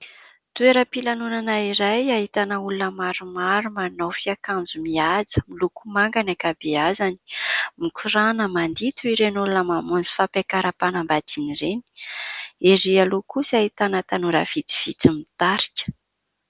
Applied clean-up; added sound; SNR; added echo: none; none; none; none.